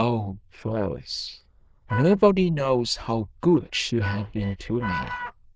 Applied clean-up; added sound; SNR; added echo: neural diffusion model UNIVERSE++.